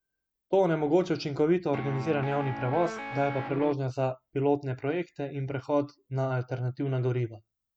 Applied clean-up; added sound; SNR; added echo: none; Guitar; 8 dB; none.